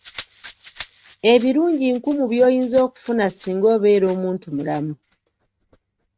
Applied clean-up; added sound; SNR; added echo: neural mask model RNNoise.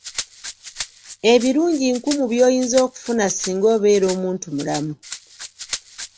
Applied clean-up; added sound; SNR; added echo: none; Rattle (instrument); 14 dB; none.